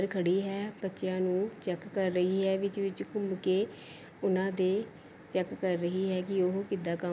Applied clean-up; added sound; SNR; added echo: none; none; none; none.